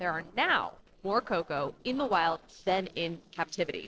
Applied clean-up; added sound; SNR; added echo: neural separator model SepFormer DNS4.